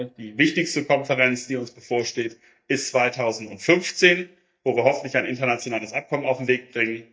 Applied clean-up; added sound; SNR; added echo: neural mask model DeepFilterNet 3.